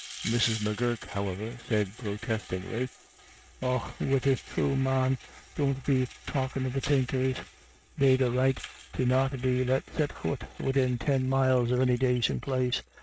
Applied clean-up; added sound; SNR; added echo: neural mask model RNNoise.